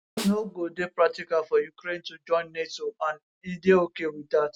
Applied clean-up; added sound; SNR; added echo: none; Snare drum; 13 dB; none.